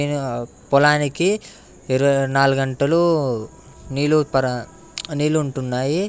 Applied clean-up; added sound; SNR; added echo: none; none; none; none.